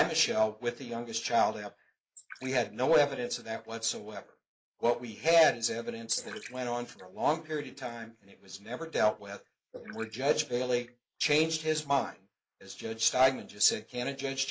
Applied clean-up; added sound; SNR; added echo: neural mask model Resemble Enhance denoiser.